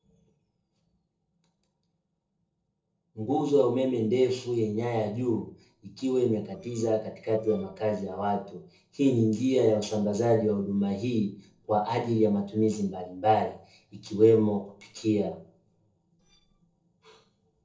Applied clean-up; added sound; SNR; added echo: neural separator model SepFormer DNS4.